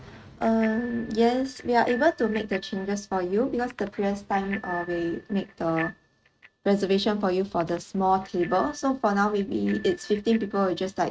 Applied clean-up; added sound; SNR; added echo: neural mask model RNNoise.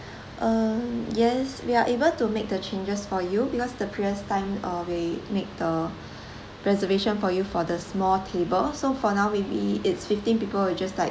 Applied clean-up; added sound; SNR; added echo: none; none; none; none.